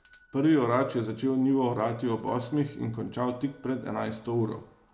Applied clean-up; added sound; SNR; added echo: none; Doorbell; 16 dB; none.